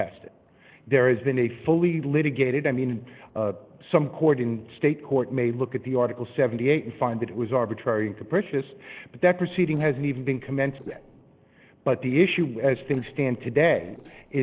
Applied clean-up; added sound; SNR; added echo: neural separator model SepFormer DNS4.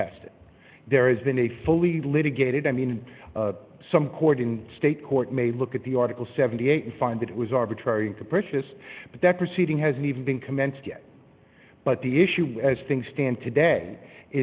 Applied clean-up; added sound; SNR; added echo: none; none; none; none.